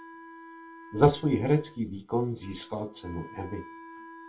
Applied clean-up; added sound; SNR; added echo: none; Wind instrument, woodwind instrument; 18 dB; reverberation time 0.2 s.